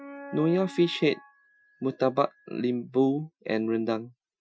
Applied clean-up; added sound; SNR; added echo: classical method Wiener filter.